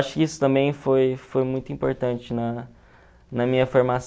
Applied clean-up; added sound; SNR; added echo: none; none; none; none.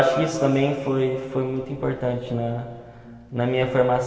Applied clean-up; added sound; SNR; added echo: none; none; none; reverberation time 2.3 s.